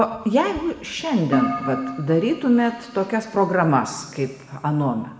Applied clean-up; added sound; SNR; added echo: none; Keyboard (musical); 7 dB; reverberation time 1.4 s.